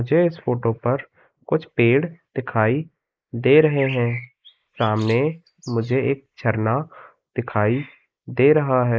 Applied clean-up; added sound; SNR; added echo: neural mask model Resemble Enhance denoiser.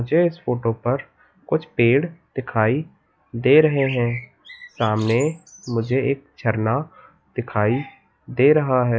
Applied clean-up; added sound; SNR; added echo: classical method log-MMSE.